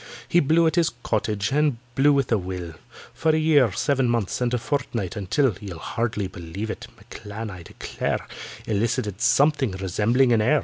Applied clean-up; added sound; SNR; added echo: none; none; none; none.